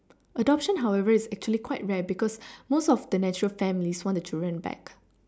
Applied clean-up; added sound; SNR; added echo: none; none; none; none.